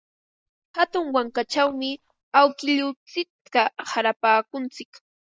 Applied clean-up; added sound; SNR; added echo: neural mask model DeepFilterNet 3.